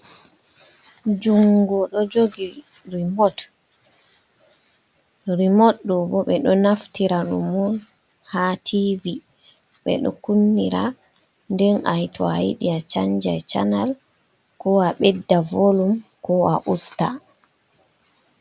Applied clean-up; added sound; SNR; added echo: none; none; none; none.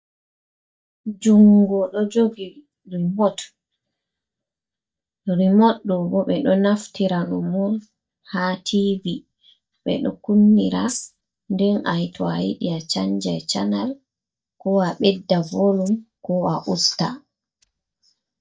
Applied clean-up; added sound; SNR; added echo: neural mask model DeepFilterNet 3.